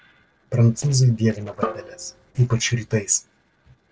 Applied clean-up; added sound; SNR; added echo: neural separator model SepFormer DNS4.